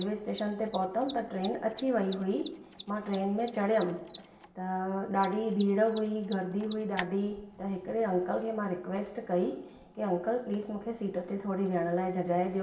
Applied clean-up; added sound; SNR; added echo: none; Mechanisms; 18 dB; reverberation time 1.0 s.